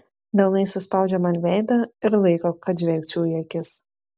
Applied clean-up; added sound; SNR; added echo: none; none; none; none.